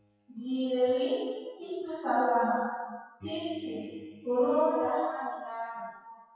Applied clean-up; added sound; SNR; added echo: classical method WPE with log-MMSE.